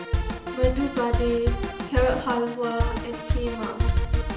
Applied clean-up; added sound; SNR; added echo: none; Drum kit; -2 dB; reverberation time 0.8 s.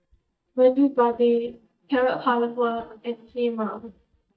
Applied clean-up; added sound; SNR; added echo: neural mask model DeepFilterNet 3.